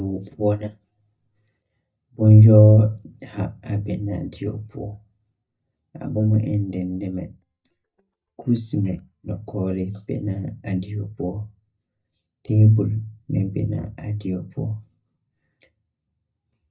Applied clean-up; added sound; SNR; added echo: neural mask model DeepFilterNet 3.